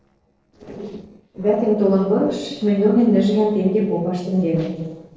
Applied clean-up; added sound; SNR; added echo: neural separator model SepFormer DNS4.